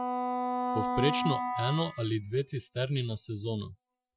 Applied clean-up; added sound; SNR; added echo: classical method Wiener filter.